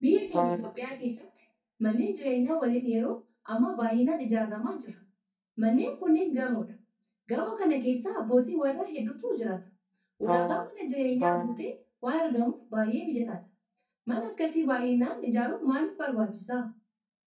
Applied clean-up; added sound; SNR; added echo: neural mask model DeepFilterNet 3.